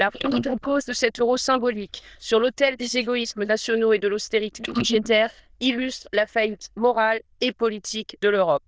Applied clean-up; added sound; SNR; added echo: neural diffusion model UNIVERSE++.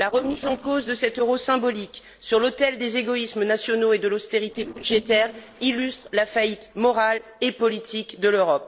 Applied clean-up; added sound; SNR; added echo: neural separator model SepFormer DNS4.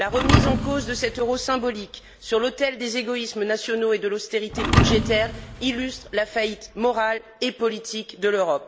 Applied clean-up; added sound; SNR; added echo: none; Thump, thud; 1 dB; none.